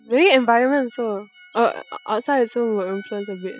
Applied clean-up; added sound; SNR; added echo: classical method spectral subtraction.